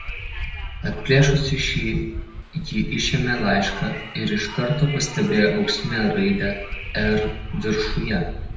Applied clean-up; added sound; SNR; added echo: none; Wind; 8 dB; reverberation time 0.8 s.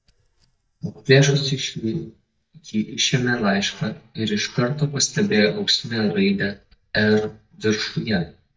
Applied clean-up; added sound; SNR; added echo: neural mask model DeepFilterNet 3.